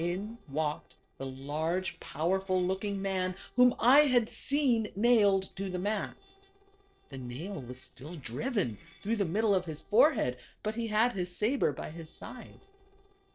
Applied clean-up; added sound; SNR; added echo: neural separator model SepFormer DNS4.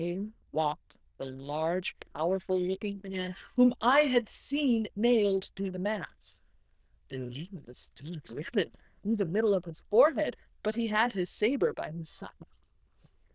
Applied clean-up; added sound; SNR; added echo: neural diffusion model UNIVERSE++.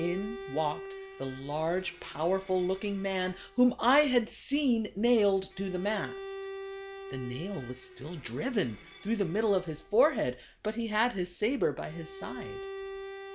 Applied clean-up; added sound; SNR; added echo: none; Bowed string instrument; 14 dB; none.